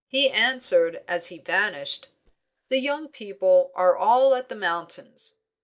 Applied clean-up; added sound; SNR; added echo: neural mask model DeepFilterNet 3.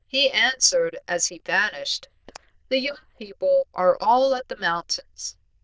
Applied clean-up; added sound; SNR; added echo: neural diffusion model UNIVERSE++.